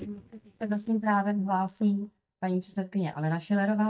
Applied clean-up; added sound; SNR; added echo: neural mask model DeepFilterNet 3.